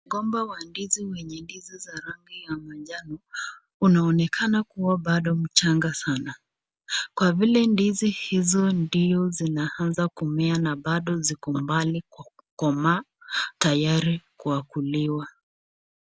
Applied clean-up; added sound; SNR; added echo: none; none; none; none.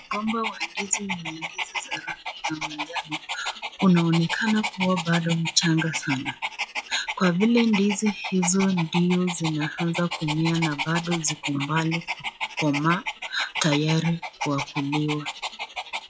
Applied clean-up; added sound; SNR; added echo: classical method log-MMSE.